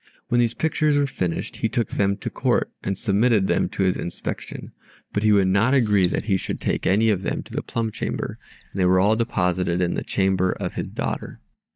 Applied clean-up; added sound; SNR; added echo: neural mask model DeepFilterNet 3.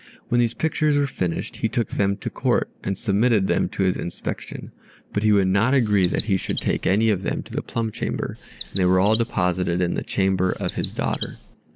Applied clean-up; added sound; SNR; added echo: none; Chirp, tweet; 16 dB; none.